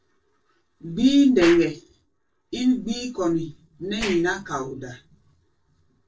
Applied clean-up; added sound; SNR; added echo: neural separator model SepFormer DNS4.